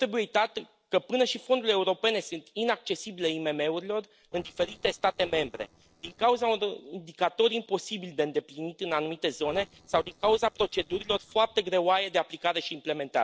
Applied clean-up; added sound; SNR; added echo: neural separator model SepFormer DNS4.